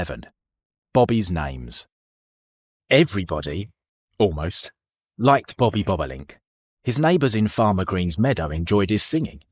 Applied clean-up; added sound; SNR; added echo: neural mask model Resemble Enhance denoiser.